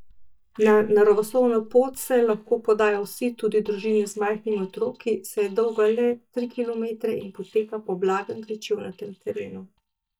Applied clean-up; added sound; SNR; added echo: neural mask model DeepFilterNet 3.